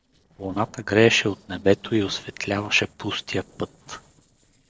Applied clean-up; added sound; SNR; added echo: neural separator model SepFormer DNS4.